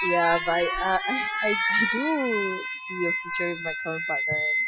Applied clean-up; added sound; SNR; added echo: classical method Wiener filter.